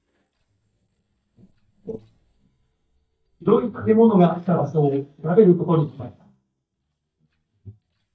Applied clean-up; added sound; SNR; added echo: neural mask model DeepFilterNet 3.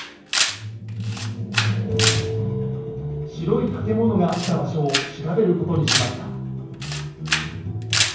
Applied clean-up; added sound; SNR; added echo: none; Camera; 4 dB; reverberation time 0.9 s.